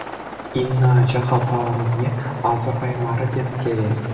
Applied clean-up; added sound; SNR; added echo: none; Aircraft; 12 dB; reverberation time 1.8 s.